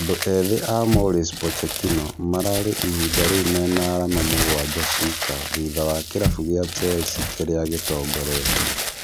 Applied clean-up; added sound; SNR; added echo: none; Crumpling, crinkling; 3 dB; none.